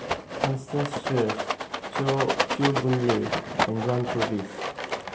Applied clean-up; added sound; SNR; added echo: none; Rattle; 1 dB; none.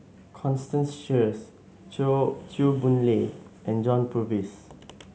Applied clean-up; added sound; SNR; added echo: none; none; none; none.